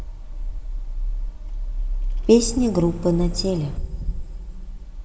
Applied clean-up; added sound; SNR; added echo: none; Engine starting; 20 dB; reverberation time 1.8 s.